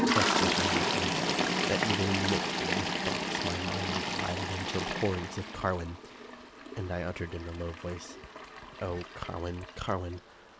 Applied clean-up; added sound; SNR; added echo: none; Toilet flush; -3 dB; none.